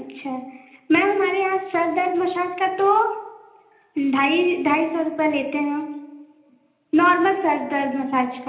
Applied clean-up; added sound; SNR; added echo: none; none; none; reverberation time 0.9 s.